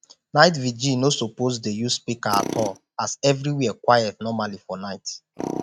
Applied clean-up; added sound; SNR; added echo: neural mask model RNNoise.